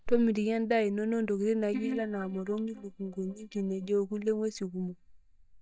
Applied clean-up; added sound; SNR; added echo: neural mask model DeepFilterNet 3.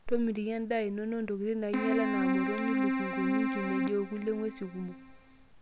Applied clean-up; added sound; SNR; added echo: none; Keyboard (musical); -1 dB; none.